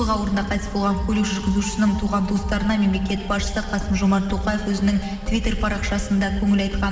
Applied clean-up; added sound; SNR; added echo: none; none; none; reverberation time 2.8 s.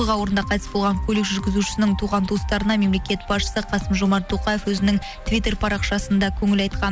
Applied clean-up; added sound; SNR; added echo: none; none; none; none.